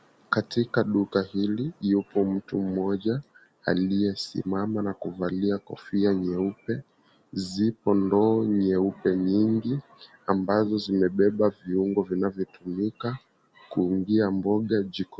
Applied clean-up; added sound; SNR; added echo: none; none; none; none.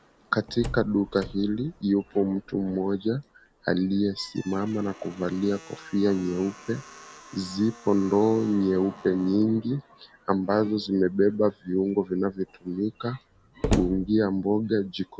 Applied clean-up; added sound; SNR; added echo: none; Slam; 14 dB; none.